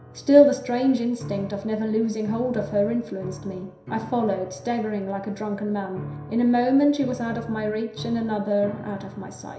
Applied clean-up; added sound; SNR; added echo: none; Piano; 15 dB; reverberation time 0.7 s.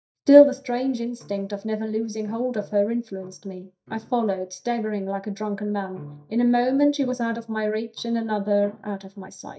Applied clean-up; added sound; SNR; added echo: neural mask model DeepFilterNet 3.